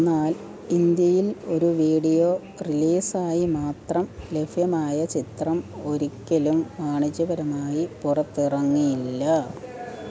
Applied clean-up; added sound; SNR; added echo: none; none; none; none.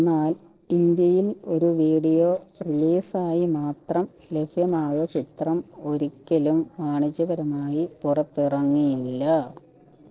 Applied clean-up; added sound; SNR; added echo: neural separator model SepFormer DNS4.